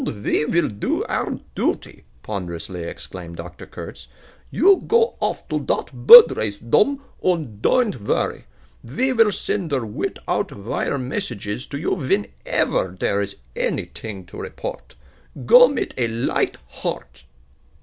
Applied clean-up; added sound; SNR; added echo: none; none; none; none.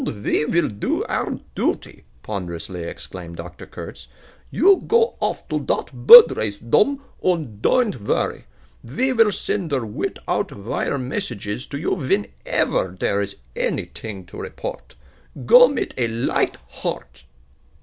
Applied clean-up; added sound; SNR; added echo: none; Bark; 16 dB; none.